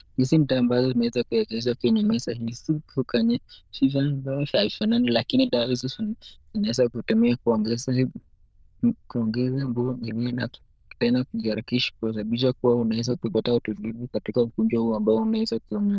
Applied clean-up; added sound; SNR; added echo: neural diffusion model UNIVERSE++.